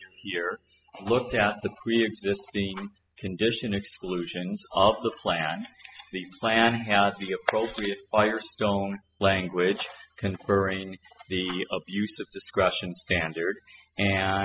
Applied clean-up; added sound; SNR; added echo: classical method spectral subtraction.